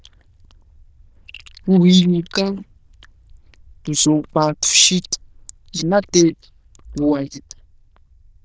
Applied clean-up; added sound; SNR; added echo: neural diffusion model UNIVERSE++.